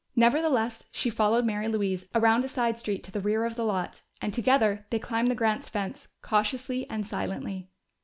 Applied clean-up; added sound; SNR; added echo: none; none; none; none.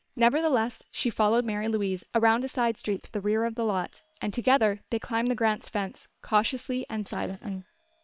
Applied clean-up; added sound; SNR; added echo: neural separator model SepFormer WHAM!.